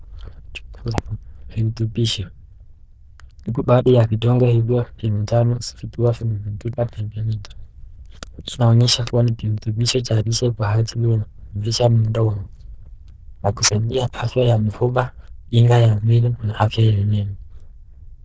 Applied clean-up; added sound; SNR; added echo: neural diffusion model UNIVERSE++.